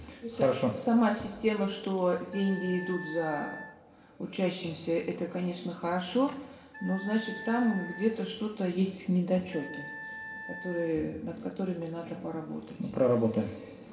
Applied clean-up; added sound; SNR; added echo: none; Wind instrument, woodwind instrument; 14 dB; reverberation time 0.7 s.